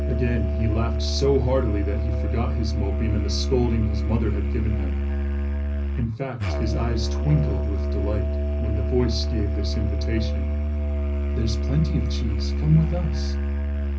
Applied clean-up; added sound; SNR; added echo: none; Musical instrument; -3 dB; reverberation time 0.4 s.